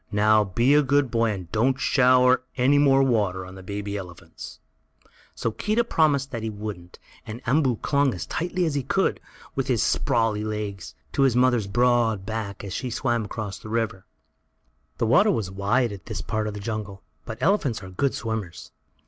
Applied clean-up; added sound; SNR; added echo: none; none; none; none.